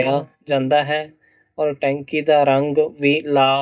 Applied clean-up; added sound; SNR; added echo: neural mask model DeepFilterNet 3.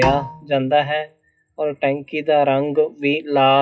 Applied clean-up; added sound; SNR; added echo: classical method WPE with log-MMSE.